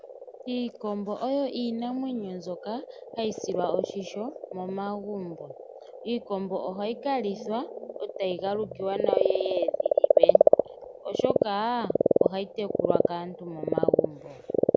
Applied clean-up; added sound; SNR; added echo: none; Frog; -4 dB; none.